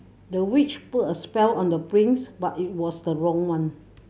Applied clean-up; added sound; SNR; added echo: none; none; none; none.